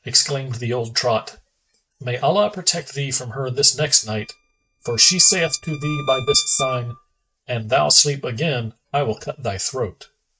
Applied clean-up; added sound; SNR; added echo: neural mask model RNNoise.